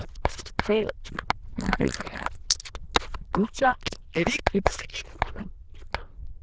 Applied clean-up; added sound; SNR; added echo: neural diffusion model UNIVERSE++.